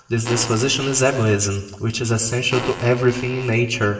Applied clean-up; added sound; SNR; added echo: none; Fart; 13 dB; reverberation time 1.0 s.